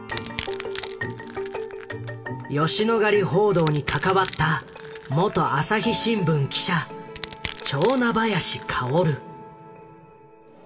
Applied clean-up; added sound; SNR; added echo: none; Crushing; 14 dB; reverberation time 1.7 s.